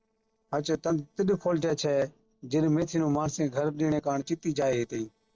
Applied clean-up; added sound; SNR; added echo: neural separator model SepFormer DNS4.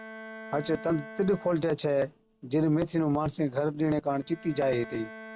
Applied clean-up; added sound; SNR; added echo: none; Bowed string instrument; 17 dB; none.